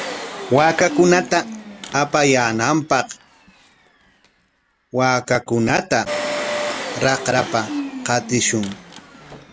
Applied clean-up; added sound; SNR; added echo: none; Engine; 10 dB; none.